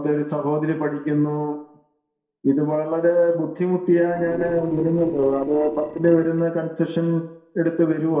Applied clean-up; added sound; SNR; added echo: neural separator model SepFormer DNS4.